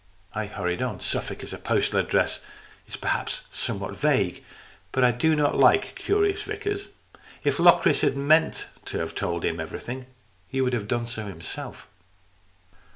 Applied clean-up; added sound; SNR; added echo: none; none; none; none.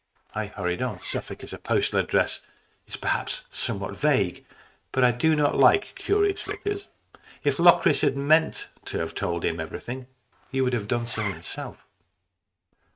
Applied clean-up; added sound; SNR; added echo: neural mask model RNNoise.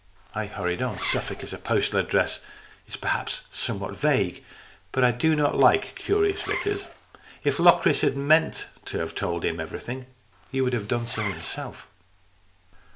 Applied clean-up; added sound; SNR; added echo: none; Zipper (clothing); 13 dB; none.